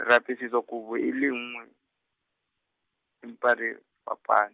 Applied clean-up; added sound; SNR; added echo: none; none; none; none.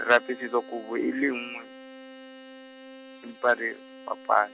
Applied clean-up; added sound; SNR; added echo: none; Bowed string instrument; 17 dB; none.